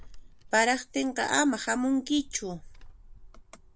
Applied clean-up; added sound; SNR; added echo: none; Tearing / Wood; 19 dB; none.